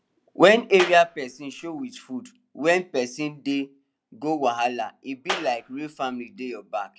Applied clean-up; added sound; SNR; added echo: none; Clapping; 10 dB; none.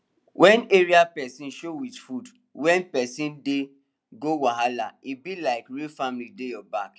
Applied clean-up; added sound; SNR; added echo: none; none; none; none.